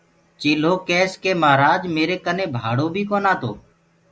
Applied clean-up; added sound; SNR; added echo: none; none; none; none.